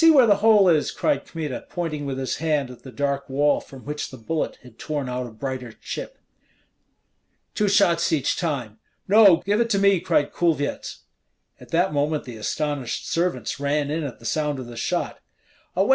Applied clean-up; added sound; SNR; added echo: none; none; none; none.